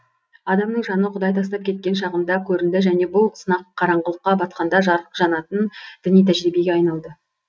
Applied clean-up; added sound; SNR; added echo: none; none; none; none.